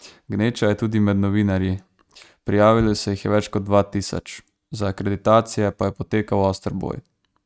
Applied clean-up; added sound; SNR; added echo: neural mask model RNNoise.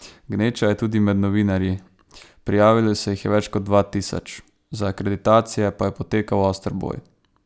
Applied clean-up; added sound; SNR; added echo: none; none; none; none.